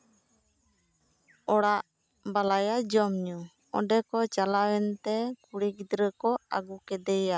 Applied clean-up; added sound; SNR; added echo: none; none; none; none.